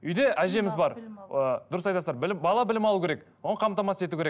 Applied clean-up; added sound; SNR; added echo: none; none; none; none.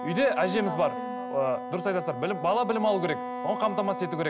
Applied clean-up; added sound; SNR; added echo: none; Wind instrument, woodwind instrument; 7 dB; none.